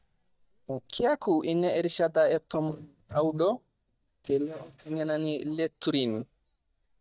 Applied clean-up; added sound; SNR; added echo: neural mask model DeepFilterNet 3.